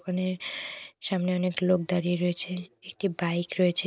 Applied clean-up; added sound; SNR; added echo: none; none; none; none.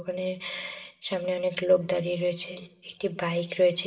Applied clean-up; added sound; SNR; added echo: none; none; none; reverberation time 0.6 s.